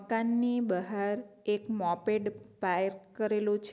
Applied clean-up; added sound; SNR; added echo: none; none; none; none.